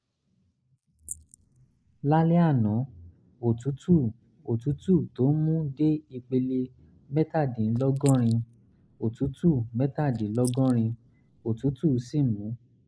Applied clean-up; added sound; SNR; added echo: neural mask model Resemble Enhance denoiser.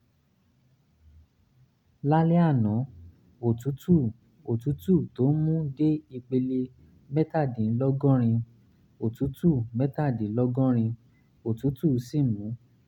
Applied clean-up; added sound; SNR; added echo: none; none; none; none.